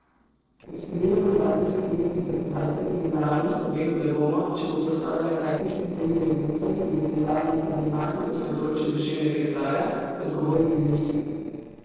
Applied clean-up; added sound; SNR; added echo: neural separator model SepFormer DNS4.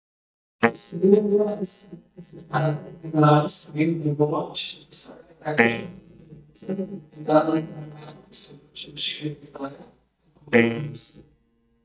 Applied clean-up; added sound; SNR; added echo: neural mask model DeepFilterNet 3.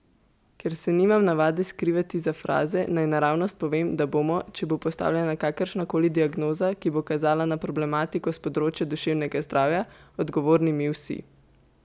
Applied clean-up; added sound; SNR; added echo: none; none; none; none.